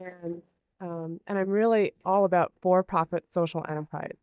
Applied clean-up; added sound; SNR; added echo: neural mask model DeepFilterNet 3.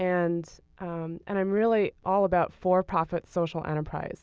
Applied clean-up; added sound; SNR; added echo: none; none; none; none.